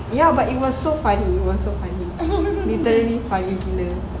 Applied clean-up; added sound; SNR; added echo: none; none; none; none.